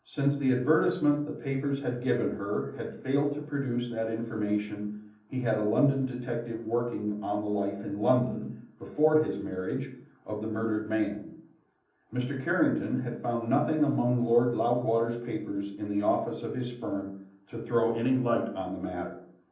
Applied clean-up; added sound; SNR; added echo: none; none; none; reverberation time 0.6 s.